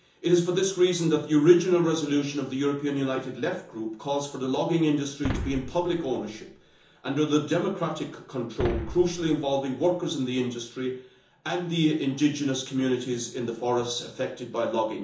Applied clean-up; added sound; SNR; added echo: none; Boom; 9 dB; reverberation time 0.7 s.